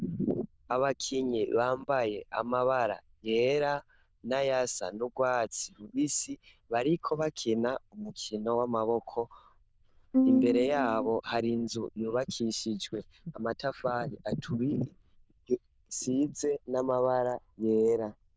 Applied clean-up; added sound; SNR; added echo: neural diffusion model UNIVERSE++.